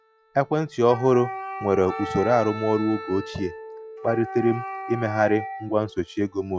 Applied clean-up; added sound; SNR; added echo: classical method log-MMSE.